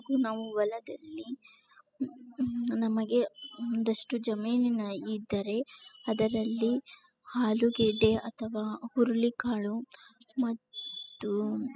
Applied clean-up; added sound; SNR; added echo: classical method spectral subtraction.